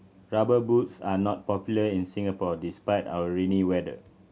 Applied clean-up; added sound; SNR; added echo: none; none; none; none.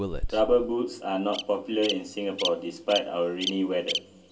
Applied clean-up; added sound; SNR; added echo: none; Bird vocalization, bird call, bird song; 7 dB; reverberation time 0.2 s.